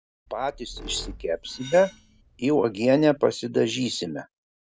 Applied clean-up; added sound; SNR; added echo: none; Squeak + Cutlery, silverware; 18 dB; none.